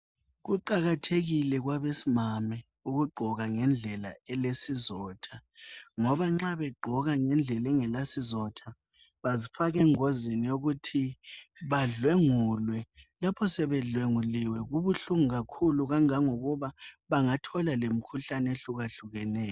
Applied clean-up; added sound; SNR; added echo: none; none; none; none.